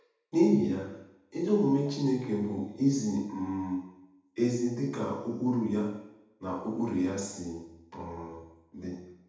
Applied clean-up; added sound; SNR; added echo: none; none; none; reverberation time 0.8 s.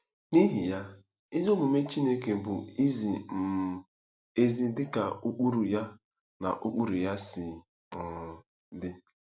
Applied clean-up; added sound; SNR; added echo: none; none; none; none.